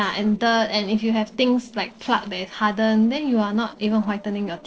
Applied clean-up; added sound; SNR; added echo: neural separator model SepFormer DNS4.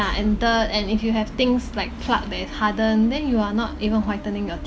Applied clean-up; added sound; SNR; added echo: none; Engine / Mechanisms; 12 dB; none.